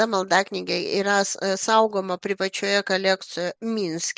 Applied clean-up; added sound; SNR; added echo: none; none; none; none.